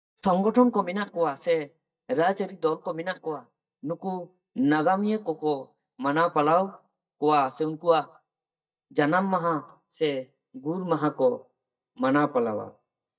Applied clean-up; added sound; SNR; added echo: neural mask model DeepFilterNet 3.